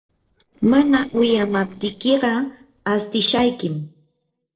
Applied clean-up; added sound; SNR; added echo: neural separator model SepFormer DNS4.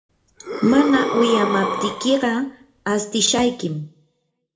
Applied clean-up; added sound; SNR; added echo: none; Breathing; 5 dB; reverberation time 0.3 s.